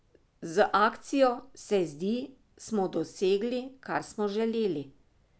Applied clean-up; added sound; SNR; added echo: none; none; none; none.